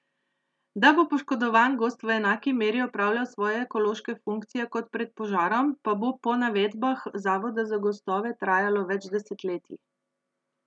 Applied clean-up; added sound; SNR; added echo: none; none; none; none.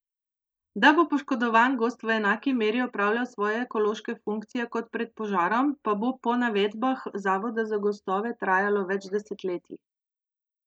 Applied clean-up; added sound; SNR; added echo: neural mask model Resemble Enhance denoiser.